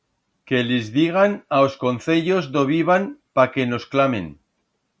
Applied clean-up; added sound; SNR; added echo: none; none; none; none.